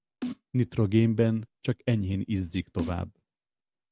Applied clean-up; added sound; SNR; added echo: none; Snare drum; 10 dB; none.